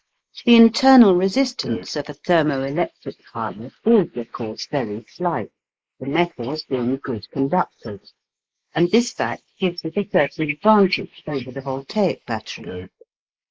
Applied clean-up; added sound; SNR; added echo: neural mask model Resemble Enhance denoiser.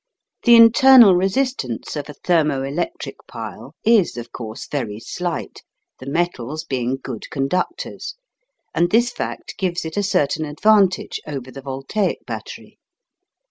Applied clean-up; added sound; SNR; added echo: none; none; none; none.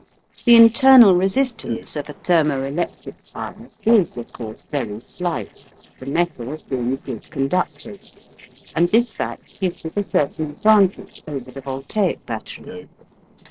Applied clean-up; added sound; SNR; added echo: neural separator model SepFormer DNS4.